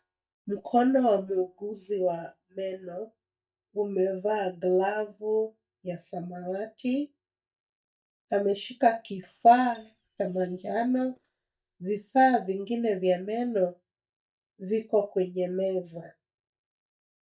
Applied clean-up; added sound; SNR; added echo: neural mask model DeepFilterNet 3.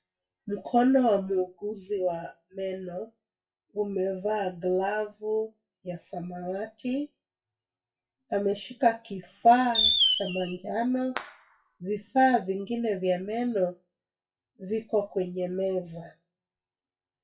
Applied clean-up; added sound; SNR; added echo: classical method WPE with log-MMSE.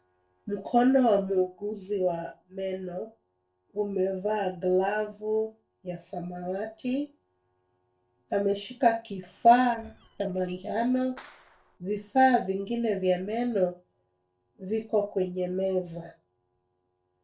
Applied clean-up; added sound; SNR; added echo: neural separator model SepFormer DNS4.